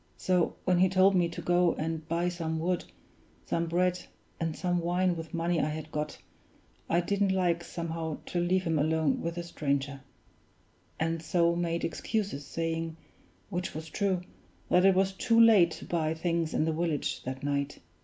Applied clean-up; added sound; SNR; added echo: none; none; none; none.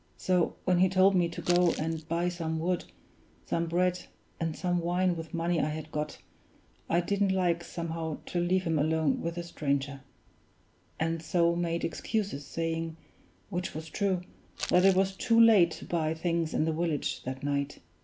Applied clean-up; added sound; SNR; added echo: none; Crumpling, crinkling; 12 dB; none.